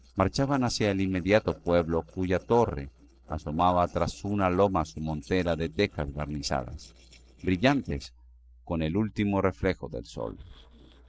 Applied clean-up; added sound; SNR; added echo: neural separator model SepFormer DNS4.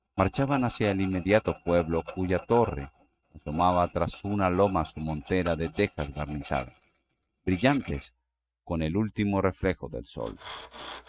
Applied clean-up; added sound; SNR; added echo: neural mask model RNNoise.